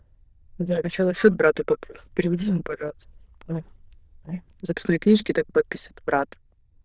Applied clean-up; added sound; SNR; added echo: neural diffusion model UNIVERSE++.